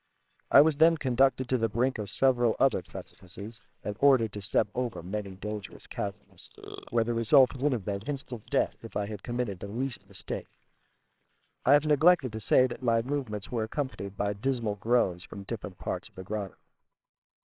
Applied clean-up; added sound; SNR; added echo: neural separator model SepFormer WHAMR!.